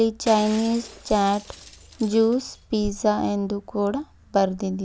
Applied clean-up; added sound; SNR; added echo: none; Shatter; 20 dB; none.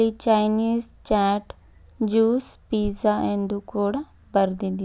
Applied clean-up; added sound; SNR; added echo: none; none; none; none.